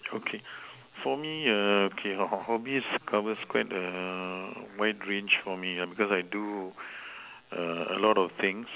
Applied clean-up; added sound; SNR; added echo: none; none; none; none.